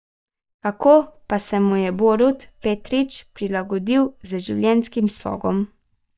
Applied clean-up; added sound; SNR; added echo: neural mask model DeepFilterNet 3.